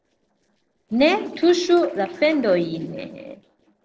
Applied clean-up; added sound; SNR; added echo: neural separator model SepFormer DNS4.